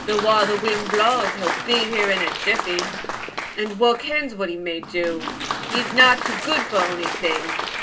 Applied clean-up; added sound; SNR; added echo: none; Applause; 5 dB; reverberation time 0.2 s.